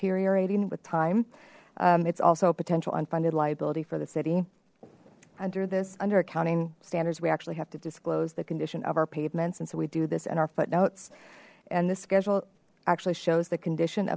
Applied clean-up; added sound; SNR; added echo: none; none; none; none.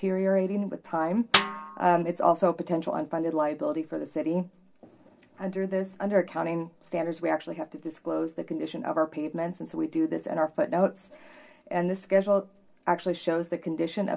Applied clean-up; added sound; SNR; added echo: none; Snare drum; 1 dB; reverberation time 0.2 s.